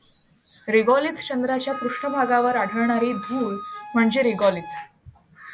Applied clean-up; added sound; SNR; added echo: none; Wind instrument, woodwind instrument; 14 dB; none.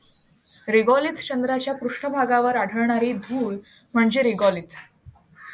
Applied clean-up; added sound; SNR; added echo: none; none; none; none.